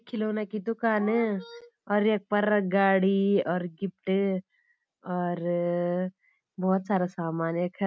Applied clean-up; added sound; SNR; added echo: none; none; none; none.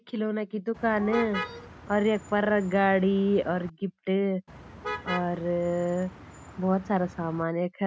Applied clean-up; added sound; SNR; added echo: none; Motor vehicle (road); 13 dB; none.